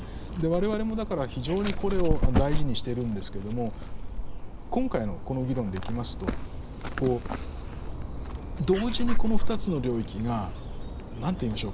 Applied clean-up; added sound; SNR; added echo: none; Dog; -3 dB; none.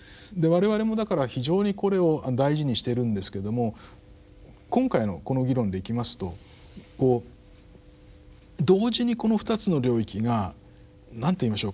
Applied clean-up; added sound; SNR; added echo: none; none; none; none.